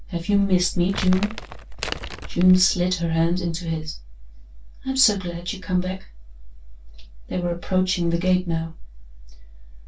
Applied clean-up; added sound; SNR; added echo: none; Crumpling, crinkling; 10 dB; reverberation time 0.2 s.